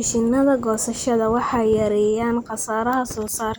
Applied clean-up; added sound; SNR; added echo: none; Wind; 17 dB; none.